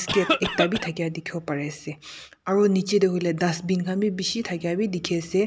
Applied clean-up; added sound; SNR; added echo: none; Cough; 1 dB; none.